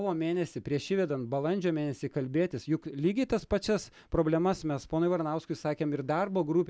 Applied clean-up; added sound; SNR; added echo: none; none; none; none.